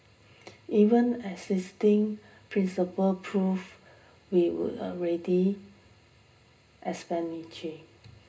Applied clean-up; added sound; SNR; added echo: none; none; none; reverberation time 0.2 s.